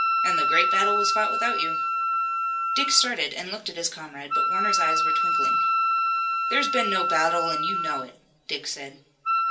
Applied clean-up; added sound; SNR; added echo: none; Wind instrument, woodwind instrument; -5 dB; reverberation time 0.3 s.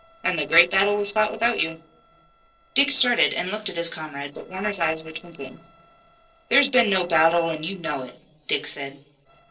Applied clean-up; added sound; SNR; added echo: neural separator model SepFormer DNS4.